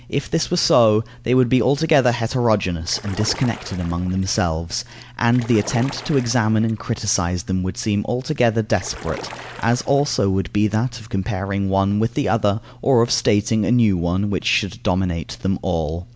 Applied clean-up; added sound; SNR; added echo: none; Splash, splatter; 17 dB; none.